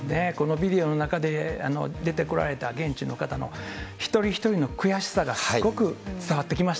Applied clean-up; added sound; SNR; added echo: none; none; none; none.